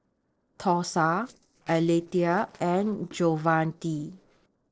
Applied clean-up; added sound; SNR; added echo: neural separator model SepFormer DNS4.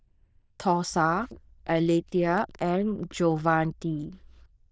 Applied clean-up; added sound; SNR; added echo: neural diffusion model UNIVERSE++.